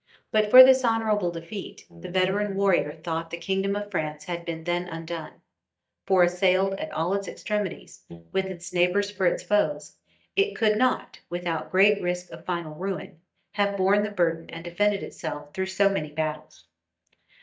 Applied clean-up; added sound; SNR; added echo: neural mask model DeepFilterNet 3.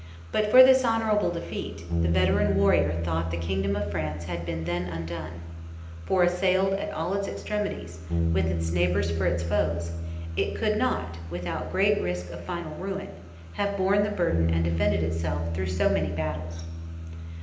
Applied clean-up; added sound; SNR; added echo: none; Bass guitar; 3 dB; reverberation time 0.9 s.